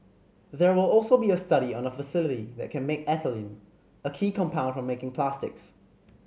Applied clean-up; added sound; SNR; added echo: none; none; none; none.